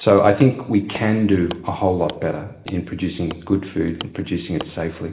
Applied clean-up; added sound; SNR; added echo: none; Wood; 19 dB; reverberation time 0.8 s.